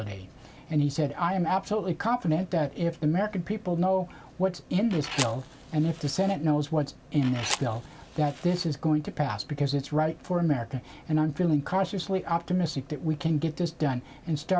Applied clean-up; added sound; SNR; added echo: none; Fire; 12 dB; none.